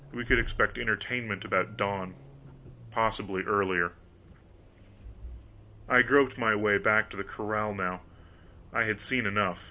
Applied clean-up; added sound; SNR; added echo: none; Accelerating, revving, vroom; 15 dB; none.